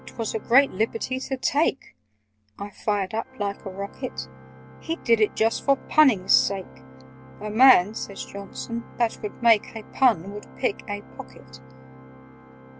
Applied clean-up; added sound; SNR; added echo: none; Organ; 20 dB; none.